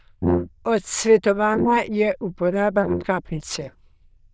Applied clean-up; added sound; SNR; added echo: neural diffusion model UNIVERSE++.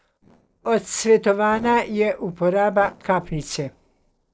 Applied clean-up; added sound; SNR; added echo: neural separator model SepFormer DNS4.